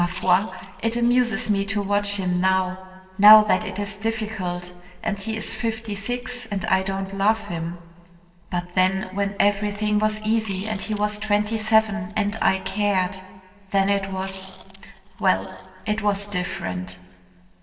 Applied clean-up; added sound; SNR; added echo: neural separator model SepFormer DNS4.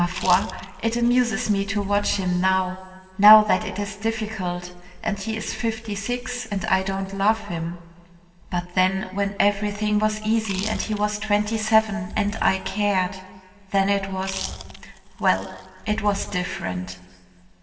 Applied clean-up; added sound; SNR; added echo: none; Chewing, mastication; 13 dB; reverberation time 1.8 s.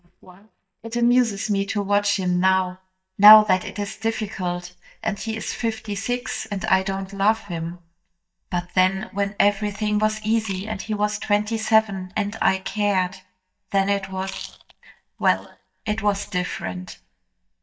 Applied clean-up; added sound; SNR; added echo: neural mask model DeepFilterNet 3.